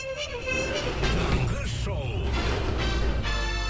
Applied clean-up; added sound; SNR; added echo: none; Sliding door; 3 dB; none.